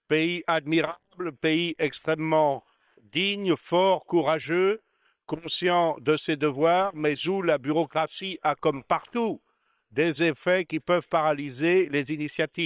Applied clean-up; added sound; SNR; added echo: neural separator model SepFormer WHAM!.